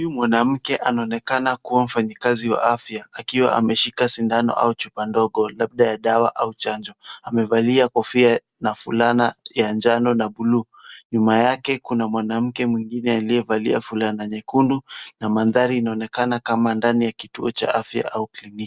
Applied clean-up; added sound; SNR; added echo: none; none; none; none.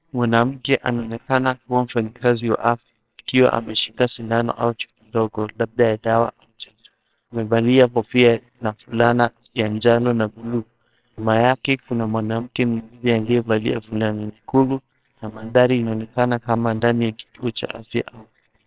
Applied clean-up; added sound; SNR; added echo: neural separator model SepFormer WHAMR!.